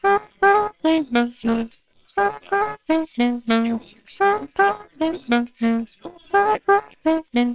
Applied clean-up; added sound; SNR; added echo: neural separator model SepFormer WHAMR!.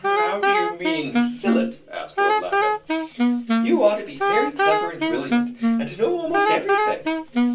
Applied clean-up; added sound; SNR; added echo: none; Wind instrument, woodwind instrument; -5 dB; reverberation time 0.3 s.